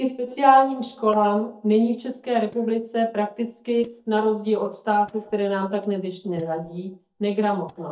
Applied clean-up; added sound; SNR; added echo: neural mask model DeepFilterNet 3.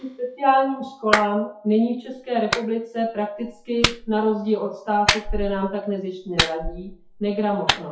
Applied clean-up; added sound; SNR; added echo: classical method WPE with log-MMSE.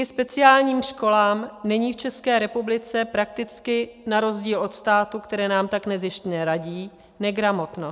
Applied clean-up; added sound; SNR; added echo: none; none; none; none.